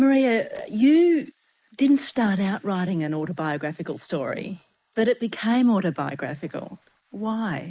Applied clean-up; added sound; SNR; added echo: neural mask model Resemble Enhance denoiser.